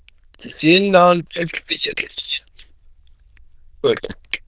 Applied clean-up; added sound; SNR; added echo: neural diffusion model UNIVERSE++.